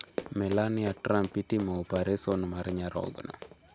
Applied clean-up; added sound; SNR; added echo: none; Run; 14 dB; none.